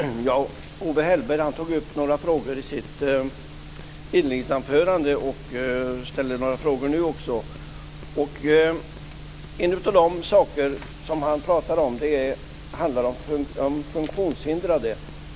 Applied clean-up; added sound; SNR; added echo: none; none; none; none.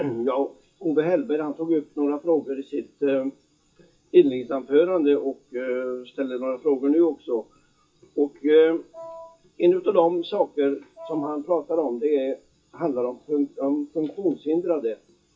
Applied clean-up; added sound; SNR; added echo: classical method WPE with log-MMSE.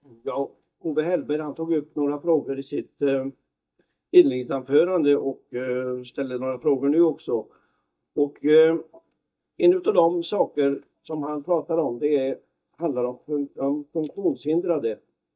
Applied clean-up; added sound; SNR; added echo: neural mask model DeepFilterNet 3.